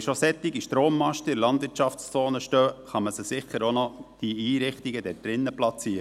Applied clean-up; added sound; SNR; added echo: none; none; none; none.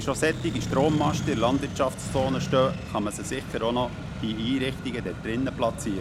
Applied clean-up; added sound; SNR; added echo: none; Accelerating, revving, vroom; 5 dB; none.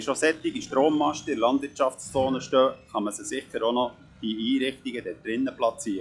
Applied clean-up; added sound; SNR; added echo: classical method log-MMSE.